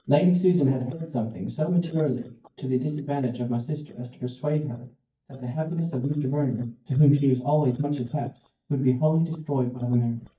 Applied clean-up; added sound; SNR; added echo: neural mask model DeepFilterNet 3.